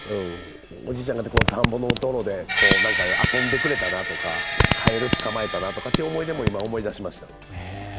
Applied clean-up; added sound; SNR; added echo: none; Screech + Fart; -4 dB; none.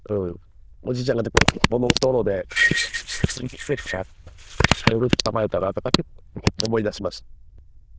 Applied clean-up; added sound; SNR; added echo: neural diffusion model UNIVERSE++.